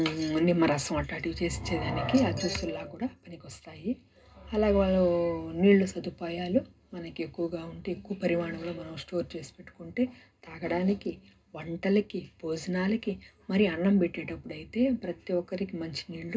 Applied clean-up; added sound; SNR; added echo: none; none; none; reverberation time 0.2 s.